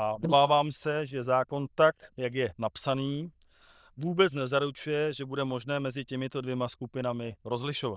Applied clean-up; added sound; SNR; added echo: neural diffusion model UNIVERSE++.